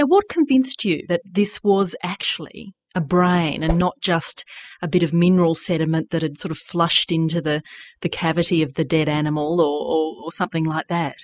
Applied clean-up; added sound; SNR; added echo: classical method spectral subtraction.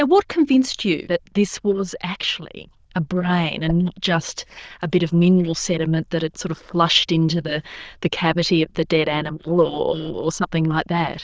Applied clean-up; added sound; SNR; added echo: neural diffusion model UNIVERSE++.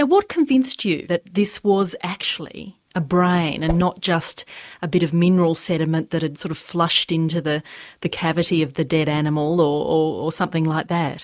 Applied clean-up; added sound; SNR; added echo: neural mask model RNNoise.